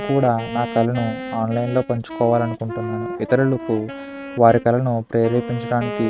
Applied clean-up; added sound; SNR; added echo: neural mask model RNNoise.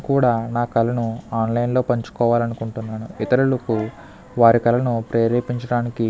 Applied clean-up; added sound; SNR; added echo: none; none; none; none.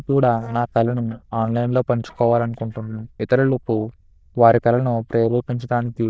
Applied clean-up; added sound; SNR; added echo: neural diffusion model UNIVERSE++.